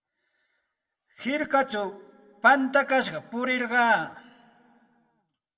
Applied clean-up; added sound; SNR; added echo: none; none; none; reverberation time 0.7 s.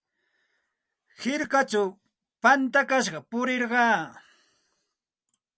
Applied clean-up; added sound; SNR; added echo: none; none; none; none.